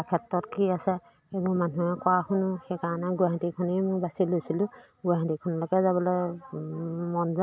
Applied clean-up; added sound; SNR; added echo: none; none; none; none.